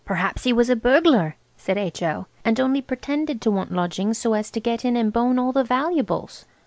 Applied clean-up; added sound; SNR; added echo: none; none; none; none.